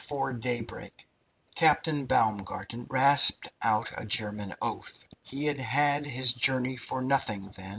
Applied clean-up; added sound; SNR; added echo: none; none; none; none.